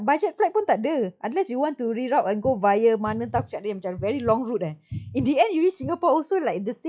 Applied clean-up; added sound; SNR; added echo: classical method log-MMSE.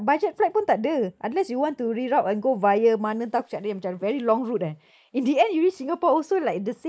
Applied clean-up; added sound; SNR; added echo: neural mask model Resemble Enhance denoiser.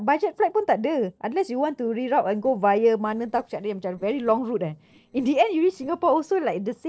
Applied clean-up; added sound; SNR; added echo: neural separator model SepFormer DNS4.